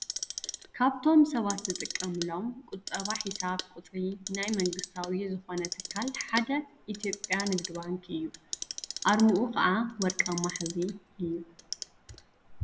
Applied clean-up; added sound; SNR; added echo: none; Clock; 10 dB; none.